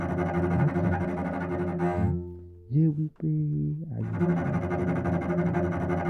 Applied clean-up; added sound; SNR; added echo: none; Bowed string instrument; -3 dB; none.